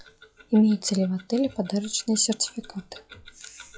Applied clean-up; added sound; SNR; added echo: classical method log-MMSE.